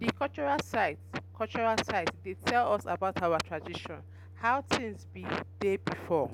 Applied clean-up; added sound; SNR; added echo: none; Microwave oven; 17 dB; none.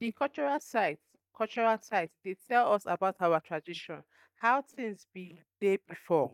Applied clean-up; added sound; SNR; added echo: neural mask model DeepFilterNet 3.